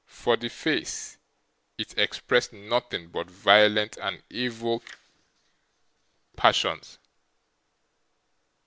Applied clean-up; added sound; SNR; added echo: none; none; none; none.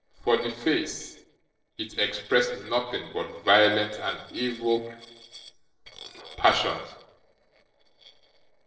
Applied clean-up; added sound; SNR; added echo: neural separator model SepFormer DNS4.